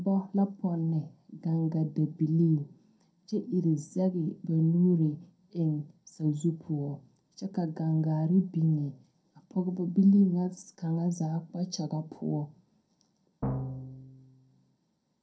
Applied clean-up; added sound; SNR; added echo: none; Drum; 8 dB; reverberation time 0.2 s.